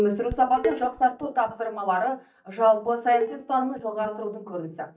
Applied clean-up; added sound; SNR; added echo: neural mask model DeepFilterNet 3.